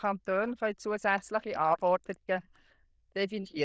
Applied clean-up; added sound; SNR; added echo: neural diffusion model UNIVERSE++.